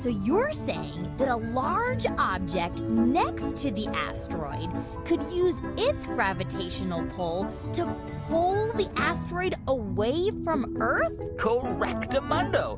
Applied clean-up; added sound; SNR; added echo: none; none; none; none.